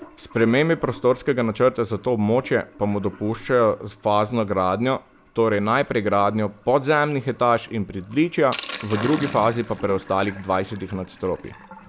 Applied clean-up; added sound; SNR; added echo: none; Sink (filling or washing); 18 dB; none.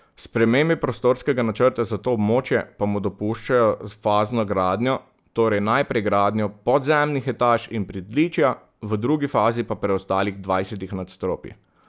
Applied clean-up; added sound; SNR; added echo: none; none; none; none.